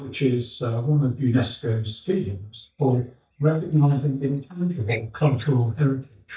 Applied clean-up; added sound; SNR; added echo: neural mask model DeepFilterNet 3.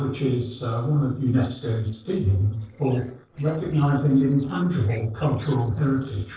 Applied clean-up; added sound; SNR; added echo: neural separator model SepFormer DNS4.